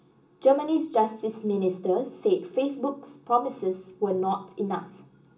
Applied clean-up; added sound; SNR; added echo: none; none; none; reverberation time 0.2 s.